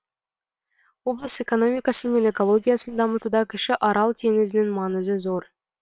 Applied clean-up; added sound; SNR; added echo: neural separator model SepFormer WHAM!.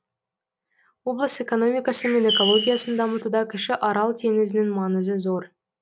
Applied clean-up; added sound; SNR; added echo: none; Bird; 3 dB; none.